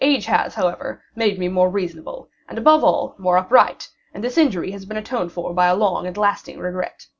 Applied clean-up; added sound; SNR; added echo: none; none; none; none.